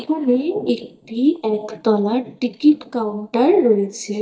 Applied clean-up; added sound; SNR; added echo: neural mask model DeepFilterNet 3.